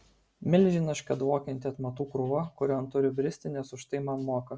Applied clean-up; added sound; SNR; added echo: none; none; none; none.